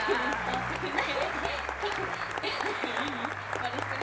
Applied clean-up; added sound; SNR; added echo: none; Applause; 0 dB; none.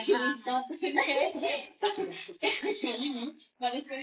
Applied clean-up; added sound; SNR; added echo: neural mask model Resemble Enhance denoiser.